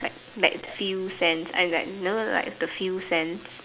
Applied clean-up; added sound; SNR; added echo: none; none; none; none.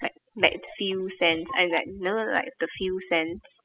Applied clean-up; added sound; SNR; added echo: classical method spectral subtraction.